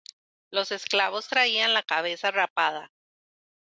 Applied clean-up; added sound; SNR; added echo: none; none; none; none.